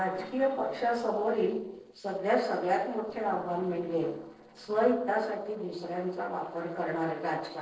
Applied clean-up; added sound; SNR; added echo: neural separator model SepFormer DNS4.